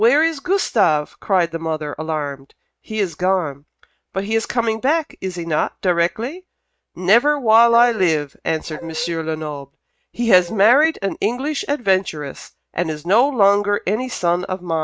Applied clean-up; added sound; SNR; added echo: neural mask model RNNoise.